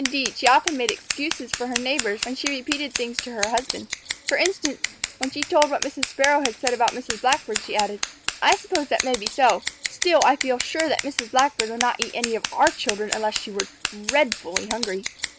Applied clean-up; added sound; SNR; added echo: none; Scissors; 6 dB; none.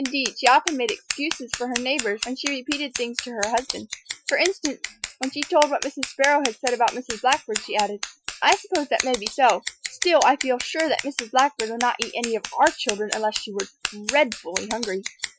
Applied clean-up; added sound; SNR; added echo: classical method Wiener filter.